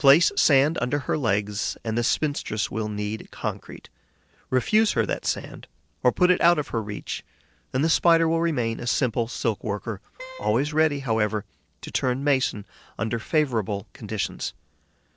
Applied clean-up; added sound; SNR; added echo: neural separator model SepFormer DNS4.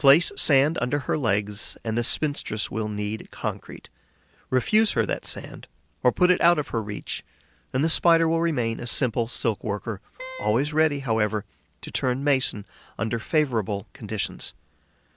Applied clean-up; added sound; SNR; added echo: none; Wind instrument, woodwind instrument; 14 dB; none.